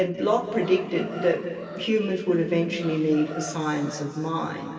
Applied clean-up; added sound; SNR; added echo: none; Chicken, rooster; 16 dB; reverberation time 2.5 s.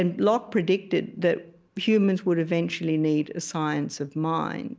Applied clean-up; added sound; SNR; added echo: none; none; none; none.